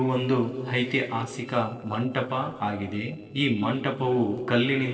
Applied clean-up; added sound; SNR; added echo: neural separator model SepFormer DNS4.